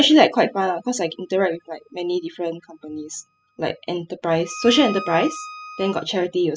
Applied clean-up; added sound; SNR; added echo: classical method spectral subtraction.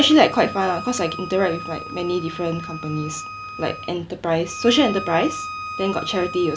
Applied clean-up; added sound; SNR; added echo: none; Bowed string instrument; 11 dB; none.